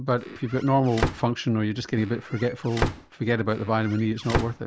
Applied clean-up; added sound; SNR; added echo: none; Squeak / Slam / Wood; 6 dB; none.